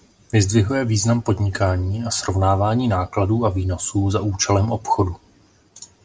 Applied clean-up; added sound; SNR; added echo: none; none; none; none.